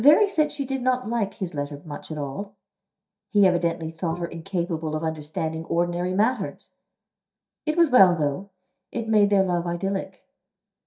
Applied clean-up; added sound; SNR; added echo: neural mask model DeepFilterNet 3.